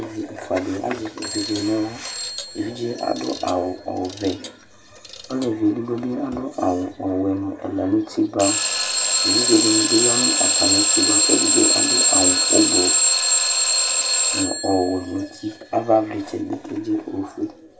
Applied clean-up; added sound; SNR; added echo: none; Alarm / Clock; -3 dB; reverberation time 0.2 s.